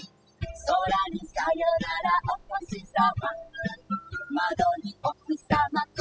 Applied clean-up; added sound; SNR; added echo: classical method spectral subtraction.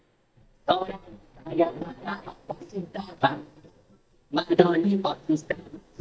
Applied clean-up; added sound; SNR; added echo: neural mask model DeepFilterNet 3.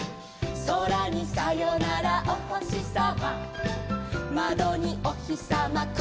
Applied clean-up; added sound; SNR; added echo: none; none; none; none.